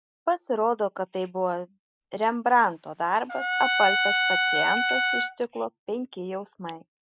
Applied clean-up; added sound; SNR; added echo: none; Trumpet; -1 dB; none.